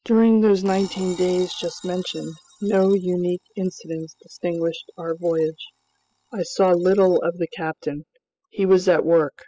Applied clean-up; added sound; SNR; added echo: classical method spectral subtraction.